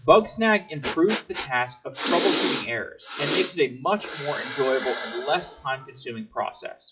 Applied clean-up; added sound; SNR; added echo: classical method WPE with log-MMSE.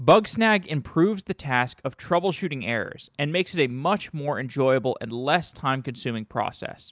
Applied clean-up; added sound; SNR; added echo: none; none; none; none.